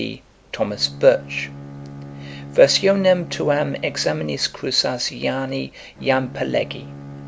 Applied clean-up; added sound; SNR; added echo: none; Bowed string instrument; 16 dB; none.